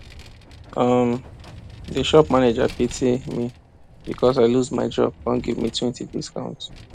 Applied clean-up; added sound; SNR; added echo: none; Vehicle; 18 dB; none.